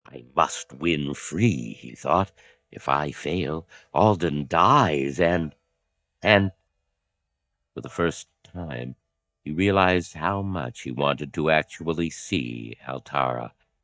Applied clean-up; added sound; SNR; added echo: neural mask model DeepFilterNet 3.